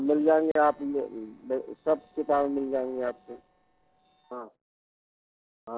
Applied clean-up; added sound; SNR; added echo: neural separator model SepFormer DNS4.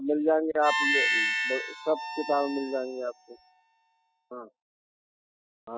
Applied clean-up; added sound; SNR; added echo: classical method spectral subtraction.